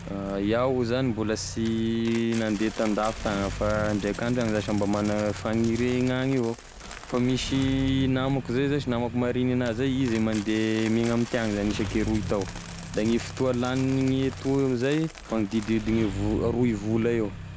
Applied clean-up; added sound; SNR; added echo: none; Coin (dropping) + Engine starting; 11 dB; none.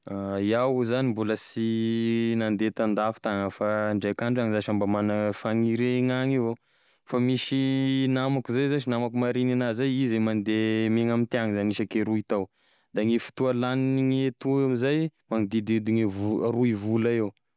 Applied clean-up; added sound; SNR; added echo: none; none; none; none.